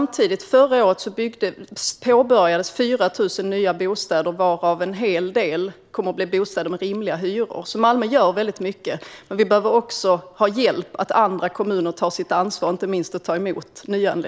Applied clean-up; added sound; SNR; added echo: none; none; none; none.